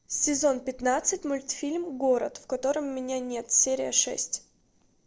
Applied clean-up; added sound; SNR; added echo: neural separator model SepFormer DNS4.